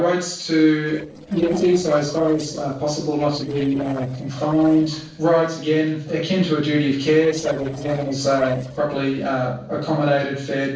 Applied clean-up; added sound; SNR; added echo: neural separator model SepFormer DNS4.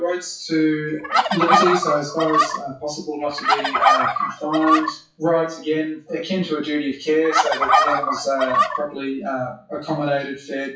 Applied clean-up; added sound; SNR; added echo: classical method WPE with log-MMSE.